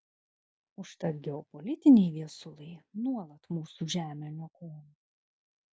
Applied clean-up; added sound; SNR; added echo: none; none; none; none.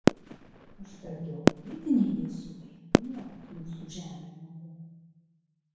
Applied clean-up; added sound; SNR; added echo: none; Fireworks; -5 dB; reverberation time 1.0 s.